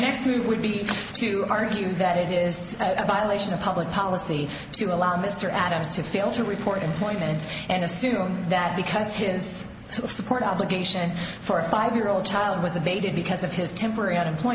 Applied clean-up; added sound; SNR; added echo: none; Fart; 17 dB; none.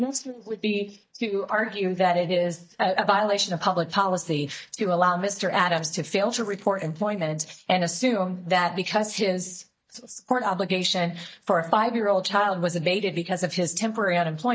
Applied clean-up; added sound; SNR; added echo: neural mask model DeepFilterNet 3.